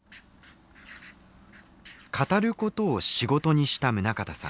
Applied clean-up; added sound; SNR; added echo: none; none; none; none.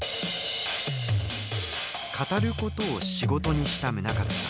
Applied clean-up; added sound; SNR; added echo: none; Drum kit; -2 dB; none.